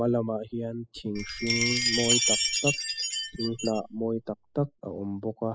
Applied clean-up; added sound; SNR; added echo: classical method spectral subtraction.